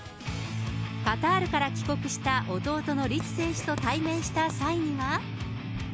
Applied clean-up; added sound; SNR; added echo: none; Writing; 17 dB; none.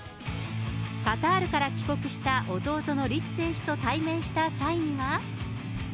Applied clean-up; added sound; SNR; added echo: none; none; none; none.